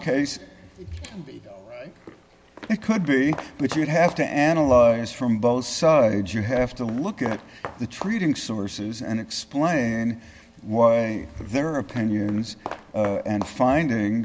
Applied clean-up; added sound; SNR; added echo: none; Walk, footsteps; 16 dB; none.